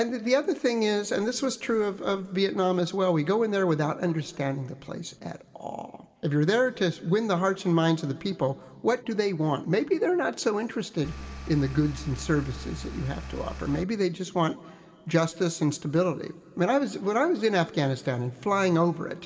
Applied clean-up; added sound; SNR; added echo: none; Engine; 11 dB; reverberation time 1.6 s.